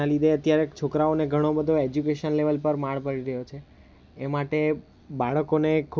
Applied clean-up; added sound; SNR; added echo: none; none; none; none.